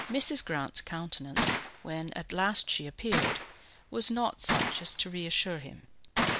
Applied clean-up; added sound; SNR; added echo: none; Gunshot, gunfire; 4 dB; none.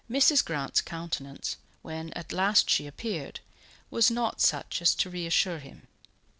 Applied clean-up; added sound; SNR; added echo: none; none; none; none.